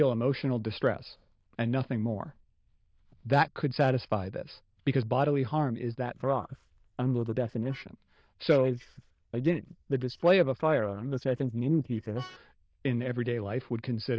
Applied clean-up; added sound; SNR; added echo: neural diffusion model UNIVERSE++.